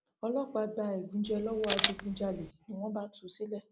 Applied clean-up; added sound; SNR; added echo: none; Camera; -4 dB; none.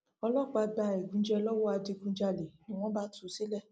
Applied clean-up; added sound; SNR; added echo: none; none; none; none.